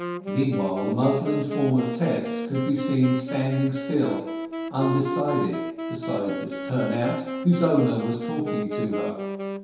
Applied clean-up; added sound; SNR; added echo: none; Wind instrument, woodwind instrument; 5 dB; reverberation time 0.8 s.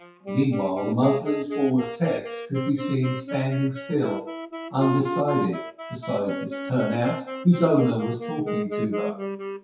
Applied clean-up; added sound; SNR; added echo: classical method WPE with log-MMSE.